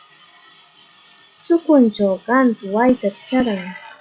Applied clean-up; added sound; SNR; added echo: classical method log-MMSE.